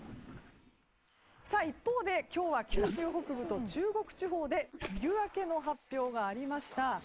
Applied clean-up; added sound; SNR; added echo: neural mask model Resemble Enhance denoiser.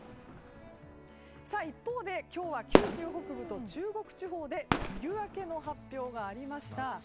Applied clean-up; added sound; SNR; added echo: none; Fireworks; -2 dB; none.